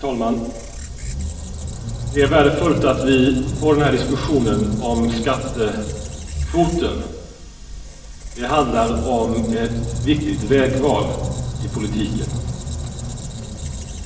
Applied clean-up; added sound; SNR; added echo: none; Squeak; 6 dB; reverberation time 1.1 s.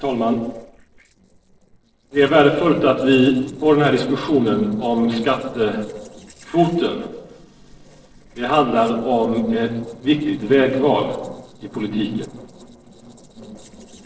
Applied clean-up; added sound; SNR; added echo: neural separator model SepFormer DNS4.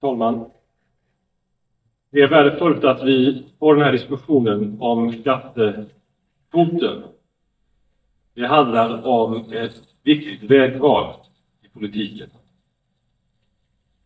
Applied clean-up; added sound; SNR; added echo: neural mask model DeepFilterNet 3.